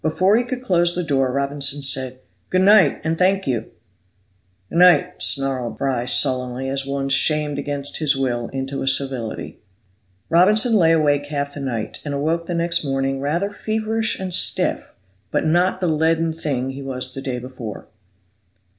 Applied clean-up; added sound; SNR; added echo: none; none; none; none.